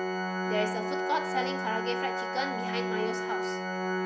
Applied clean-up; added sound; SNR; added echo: none; Organ; -3 dB; none.